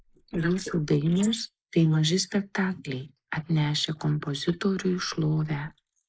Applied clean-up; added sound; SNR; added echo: neural mask model Resemble Enhance denoiser.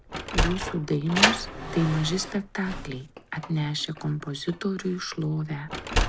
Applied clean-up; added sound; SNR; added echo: none; Sliding door; 1 dB; none.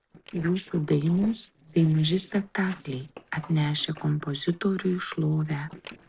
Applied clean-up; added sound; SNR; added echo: neural separator model SepFormer DNS4.